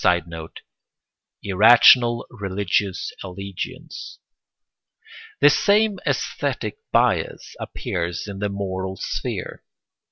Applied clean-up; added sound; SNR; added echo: none; none; none; none.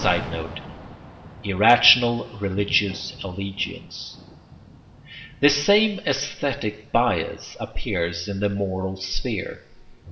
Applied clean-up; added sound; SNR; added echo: none; Thunder / Rain; 17 dB; reverberation time 1.9 s.